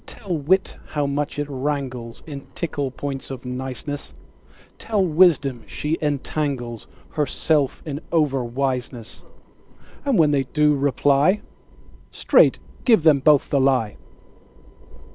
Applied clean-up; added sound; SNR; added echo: neural separator model SepFormer WHAM!.